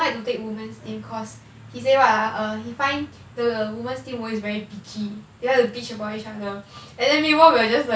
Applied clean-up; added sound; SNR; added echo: none; none; none; none.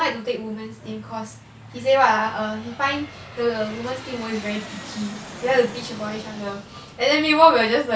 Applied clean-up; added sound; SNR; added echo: none; Aircraft; 18 dB; none.